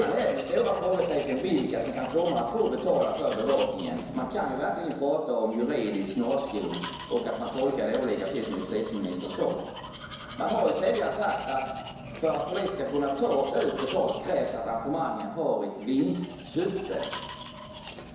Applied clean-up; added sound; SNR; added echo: none; Domestic sounds, home sounds; 12 dB; reverberation time 1.0 s.